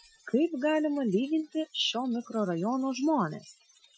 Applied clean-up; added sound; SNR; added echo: classical method Wiener filter.